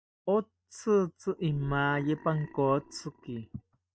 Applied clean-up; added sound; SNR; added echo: neural mask model DeepFilterNet 3.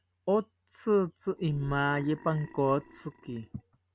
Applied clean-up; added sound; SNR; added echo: none; Burping, eructation; 19 dB; none.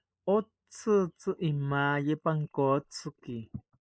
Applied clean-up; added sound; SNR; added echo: neural mask model Resemble Enhance denoiser.